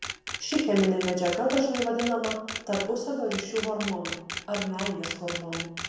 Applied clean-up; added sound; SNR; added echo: none; Camera; 8 dB; reverberation time 0.9 s.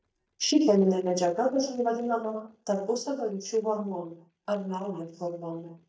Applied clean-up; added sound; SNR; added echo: neural mask model DeepFilterNet 3.